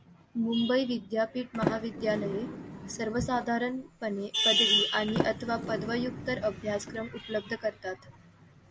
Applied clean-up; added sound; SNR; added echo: none; Sliding door; 7 dB; none.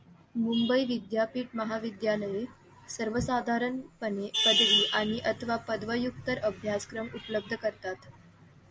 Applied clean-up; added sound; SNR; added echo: none; none; none; none.